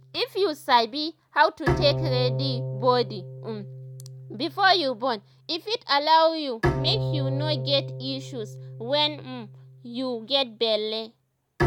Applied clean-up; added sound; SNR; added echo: none; Bowed string instrument; 6 dB; none.